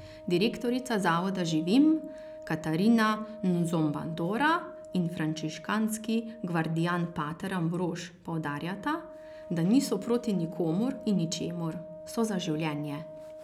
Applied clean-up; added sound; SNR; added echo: none; Wind instrument, woodwind instrument; 16 dB; none.